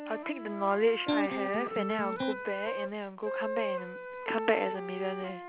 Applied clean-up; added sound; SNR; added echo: none; Wind instrument, woodwind instrument + Electric guitar; 2 dB; none.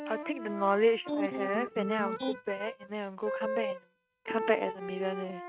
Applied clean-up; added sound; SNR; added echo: neural mask model RNNoise.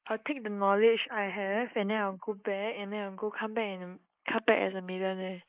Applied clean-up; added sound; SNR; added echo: neural mask model Resemble Enhance denoiser.